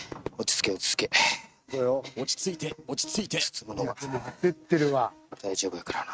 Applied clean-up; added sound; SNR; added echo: neural mask model RNNoise.